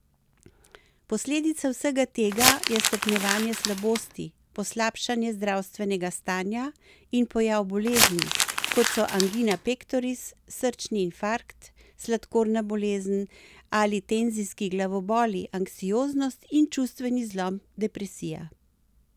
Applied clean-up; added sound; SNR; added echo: none; Crumpling, crinkling; -1 dB; none.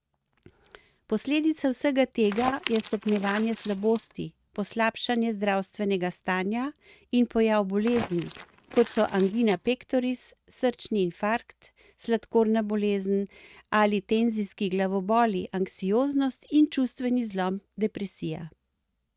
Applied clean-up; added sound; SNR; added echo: neural mask model RNNoise.